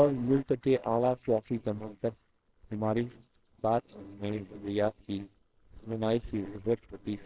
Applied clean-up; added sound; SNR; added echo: neural separator model SepFormer WHAMR!.